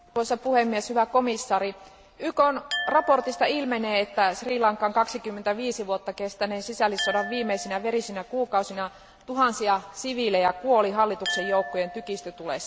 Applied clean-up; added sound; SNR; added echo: none; Glass; 14 dB; none.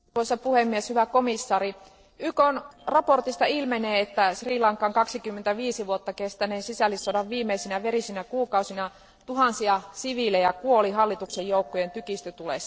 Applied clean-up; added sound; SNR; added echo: neural separator model SepFormer DNS4.